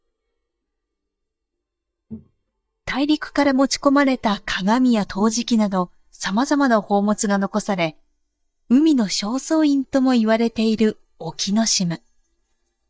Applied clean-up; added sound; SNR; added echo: neural mask model DeepFilterNet 3.